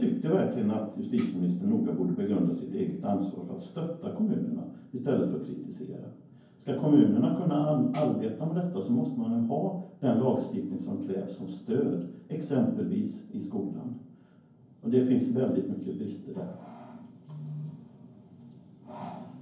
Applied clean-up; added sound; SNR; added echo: none; Tambourine; 13 dB; reverberation time 0.9 s.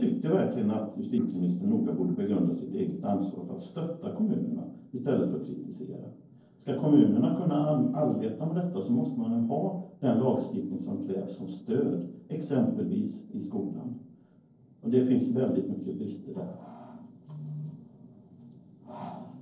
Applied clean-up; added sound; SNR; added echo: neural separator model SepFormer DNS4.